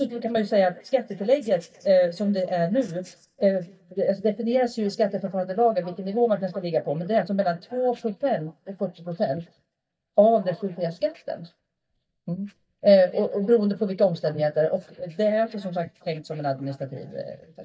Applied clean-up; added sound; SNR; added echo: neural mask model DeepFilterNet 3.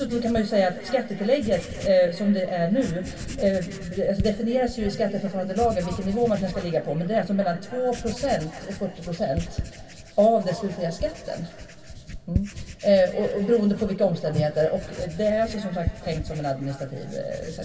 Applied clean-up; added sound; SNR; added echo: none; Writing; 12 dB; reverberation time 2.9 s.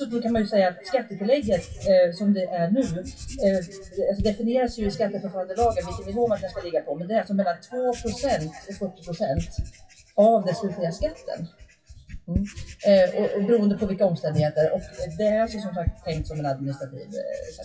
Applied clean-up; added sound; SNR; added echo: classical method WPE with log-MMSE.